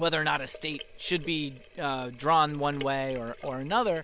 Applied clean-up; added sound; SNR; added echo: none; Sink (filling or washing); 17 dB; none.